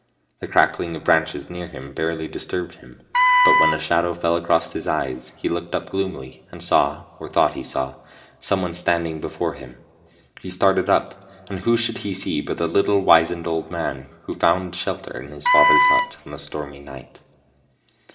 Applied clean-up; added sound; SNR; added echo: none; Wind instrument, woodwind instrument; -5 dB; reverberation time 2.6 s.